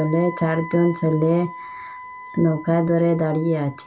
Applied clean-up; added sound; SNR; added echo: none; Wind instrument, woodwind instrument; 15 dB; reverberation time 0.2 s.